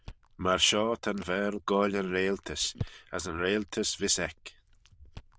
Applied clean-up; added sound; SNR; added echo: neural diffusion model UNIVERSE++.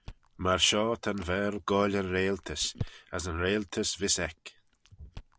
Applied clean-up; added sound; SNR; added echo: none; Chewing, mastication; 17 dB; none.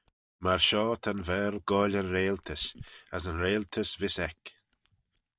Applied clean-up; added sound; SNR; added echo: neural mask model DeepFilterNet 3.